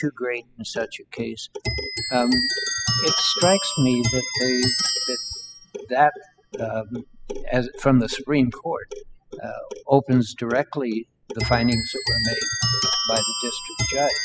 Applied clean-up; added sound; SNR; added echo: classical method spectral subtraction.